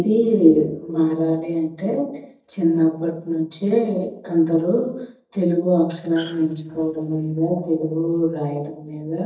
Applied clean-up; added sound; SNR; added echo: neural mask model DeepFilterNet 3.